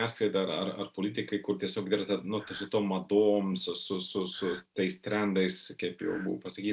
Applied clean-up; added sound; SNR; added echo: none; Breathing; 15 dB; none.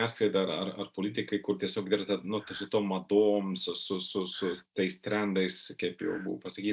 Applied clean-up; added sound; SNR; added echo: neural mask model DeepFilterNet 3.